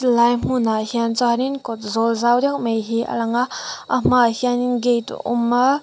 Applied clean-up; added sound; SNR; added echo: none; none; none; none.